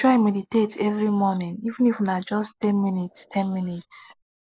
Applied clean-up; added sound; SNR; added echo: neural mask model Resemble Enhance denoiser.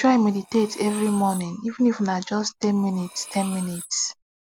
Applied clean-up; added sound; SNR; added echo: none; Cutlery, silverware; 19 dB; none.